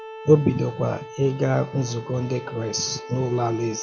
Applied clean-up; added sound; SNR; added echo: none; Bowed string instrument; 15 dB; none.